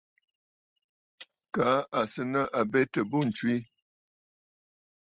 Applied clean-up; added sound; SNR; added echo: neural mask model RNNoise.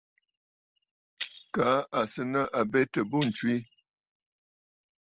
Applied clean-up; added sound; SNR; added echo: none; Shatter; 17 dB; none.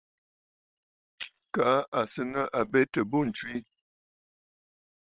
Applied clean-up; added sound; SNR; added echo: neural separator model SepFormer WHAM!.